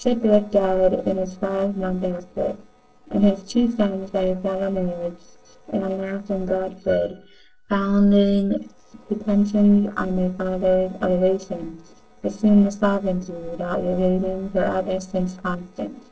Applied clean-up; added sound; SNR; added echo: neural separator model SepFormer DNS4.